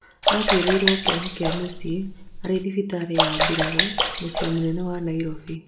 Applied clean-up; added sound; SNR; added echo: none; Sink (filling or washing) / Water / Splash, splatter; -1 dB; reverberation time 0.4 s.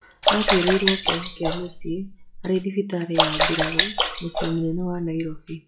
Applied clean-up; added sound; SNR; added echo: classical method WPE with log-MMSE.